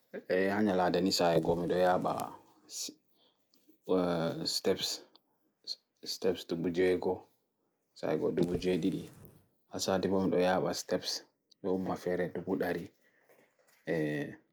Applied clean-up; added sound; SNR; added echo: neural mask model Resemble Enhance denoiser.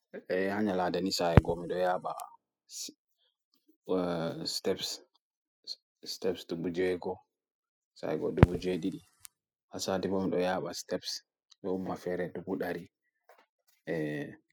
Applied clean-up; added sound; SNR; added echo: classical method spectral subtraction.